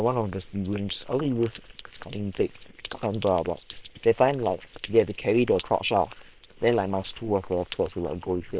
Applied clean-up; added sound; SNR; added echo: neural separator model SepFormer WHAM!.